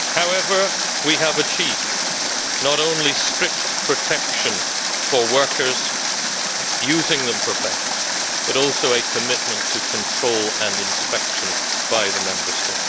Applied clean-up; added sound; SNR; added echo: none; Water; -2 dB; none.